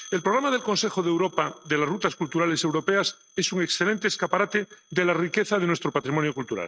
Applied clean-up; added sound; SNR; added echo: neural mask model RNNoise.